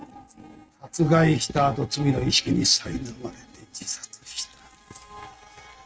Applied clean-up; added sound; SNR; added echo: neural mask model RNNoise.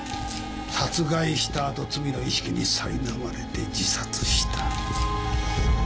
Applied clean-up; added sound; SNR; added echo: none; Car; 14 dB; none.